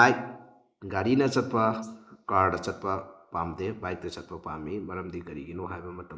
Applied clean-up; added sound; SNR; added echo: neural mask model Resemble Enhance denoiser.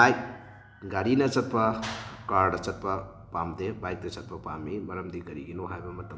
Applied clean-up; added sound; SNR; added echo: none; Clapping; 16 dB; none.